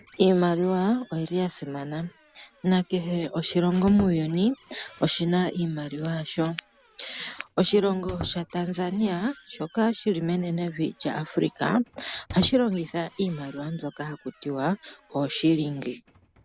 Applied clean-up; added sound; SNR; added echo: none; Squeak; 20 dB; none.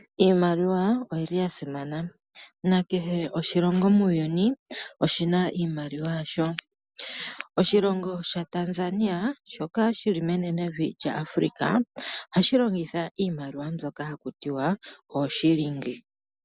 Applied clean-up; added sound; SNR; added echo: none; none; none; none.